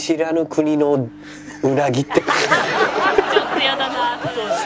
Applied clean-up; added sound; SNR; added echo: none; Microwave oven; 20 dB; none.